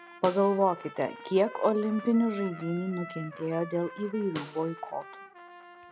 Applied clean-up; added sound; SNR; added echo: none; Snare drum + Trumpet; 15 dB; none.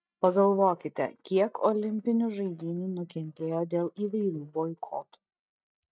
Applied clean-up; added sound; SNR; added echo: neural mask model DeepFilterNet 3.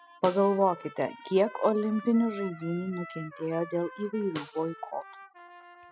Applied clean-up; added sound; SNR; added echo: classical method spectral subtraction.